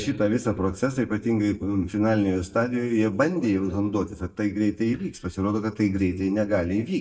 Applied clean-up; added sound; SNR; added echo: neural mask model DeepFilterNet 3.